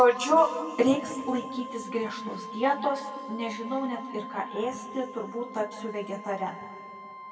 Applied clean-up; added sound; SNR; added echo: none; Wind instrument, woodwind instrument; 13 dB; reverberation time 2.1 s.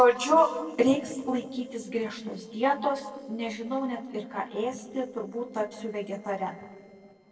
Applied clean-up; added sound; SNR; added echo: neural separator model SepFormer DNS4.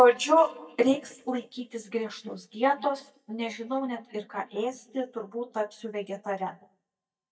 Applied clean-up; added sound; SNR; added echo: neural mask model DeepFilterNet 3.